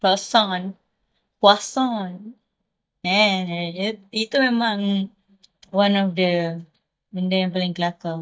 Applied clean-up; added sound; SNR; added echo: neural mask model DeepFilterNet 3.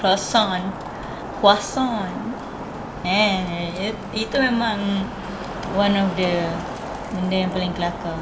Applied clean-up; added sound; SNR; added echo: none; Traffic noise, roadway noise; 8 dB; reverberation time 0.5 s.